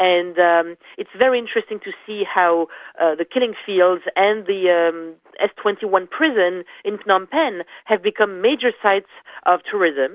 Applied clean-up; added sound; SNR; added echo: none; none; none; none.